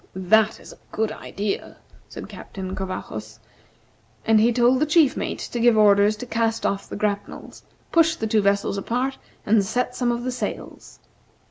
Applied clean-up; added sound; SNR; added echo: none; none; none; none.